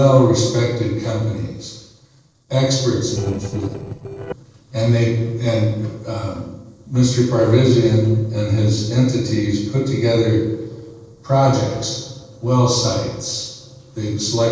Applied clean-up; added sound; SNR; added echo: neural separator model SepFormer DNS4.